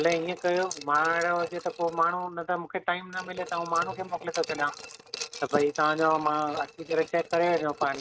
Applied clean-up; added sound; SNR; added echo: neural mask model RNNoise.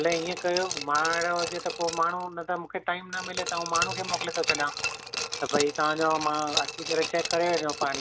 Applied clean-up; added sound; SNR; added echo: none; Glass; 6 dB; none.